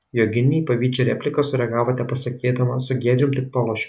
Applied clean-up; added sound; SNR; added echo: none; none; none; none.